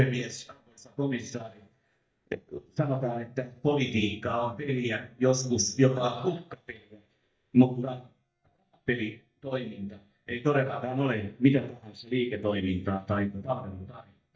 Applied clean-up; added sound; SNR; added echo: neural mask model DeepFilterNet 3.